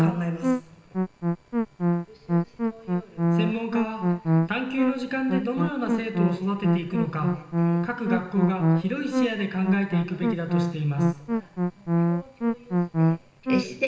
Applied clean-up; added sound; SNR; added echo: none; Musical instrument; -4 dB; reverberation time 0.9 s.